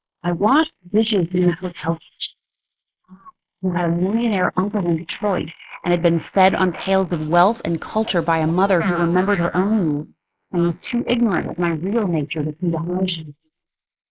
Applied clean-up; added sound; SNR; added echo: neural mask model Resemble Enhance denoiser.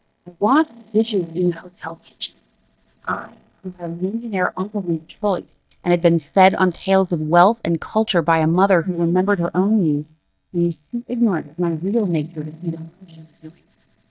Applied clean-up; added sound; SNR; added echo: neural mask model DeepFilterNet 3.